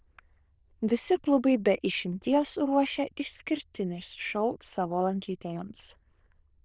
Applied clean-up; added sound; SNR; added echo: neural diffusion model UNIVERSE++.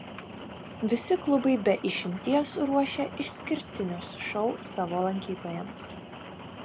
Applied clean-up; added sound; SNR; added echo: none; Rain; 12 dB; none.